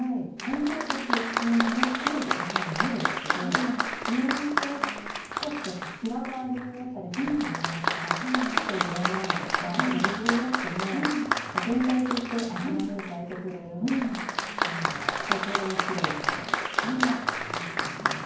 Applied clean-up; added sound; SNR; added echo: none; Applause; 0 dB; reverberation time 0.9 s.